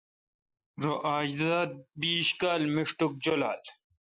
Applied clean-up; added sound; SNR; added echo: neural mask model Resemble Enhance denoiser.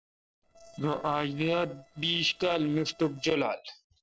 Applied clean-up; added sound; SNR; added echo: neural separator model SepFormer DNS4.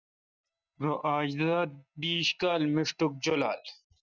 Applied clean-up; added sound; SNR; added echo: neural mask model DeepFilterNet 3.